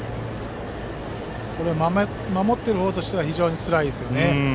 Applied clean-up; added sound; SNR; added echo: none; Vehicle; 19 dB; none.